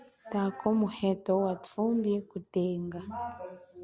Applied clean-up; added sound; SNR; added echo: none; none; none; none.